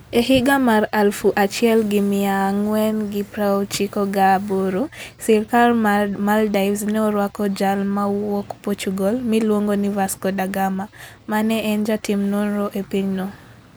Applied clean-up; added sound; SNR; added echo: none; none; none; none.